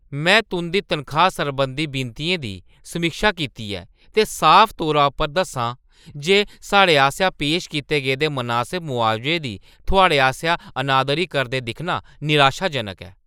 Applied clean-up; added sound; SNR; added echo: neural mask model Resemble Enhance denoiser.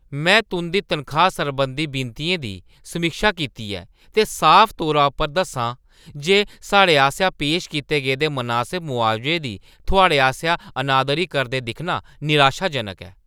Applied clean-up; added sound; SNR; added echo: none; none; none; none.